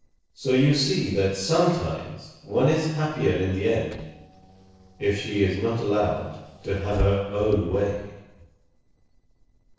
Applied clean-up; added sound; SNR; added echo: neural separator model SepFormer DNS4.